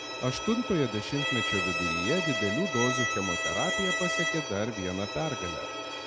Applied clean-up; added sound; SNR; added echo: none; Bowed string instrument; 0 dB; none.